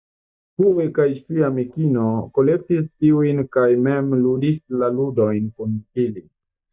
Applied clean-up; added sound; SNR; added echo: neural mask model DeepFilterNet 3.